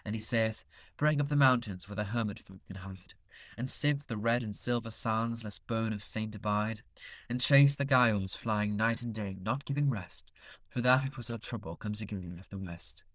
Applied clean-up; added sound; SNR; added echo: neural diffusion model UNIVERSE++.